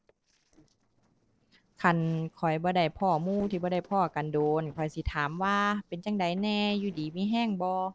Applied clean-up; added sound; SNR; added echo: neural separator model SepFormer DNS4.